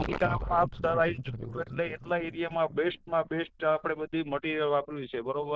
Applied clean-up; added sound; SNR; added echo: neural diffusion model UNIVERSE++.